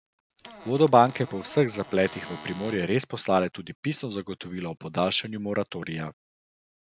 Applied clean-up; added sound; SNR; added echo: none; Squeak / Cupboard open or close; 17 dB; none.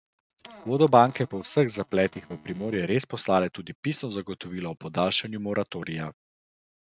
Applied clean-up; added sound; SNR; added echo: neural mask model RNNoise.